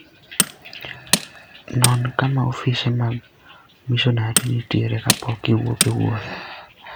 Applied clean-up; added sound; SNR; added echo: none; Tools; 3 dB; none.